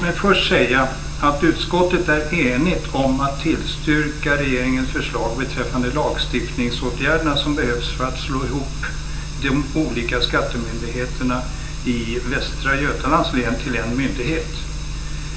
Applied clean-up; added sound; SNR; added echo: none; none; none; reverberation time 0.5 s.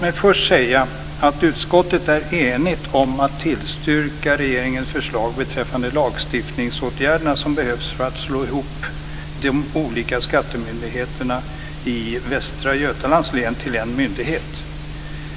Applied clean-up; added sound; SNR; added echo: none; none; none; none.